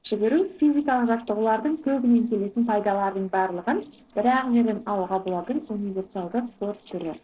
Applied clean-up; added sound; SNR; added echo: neural separator model SepFormer DNS4.